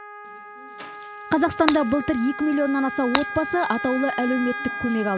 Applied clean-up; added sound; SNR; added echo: none; Shatter + Wind instrument, woodwind instrument; 8 dB; none.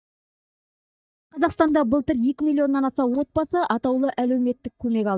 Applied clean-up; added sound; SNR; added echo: neural mask model DeepFilterNet 3.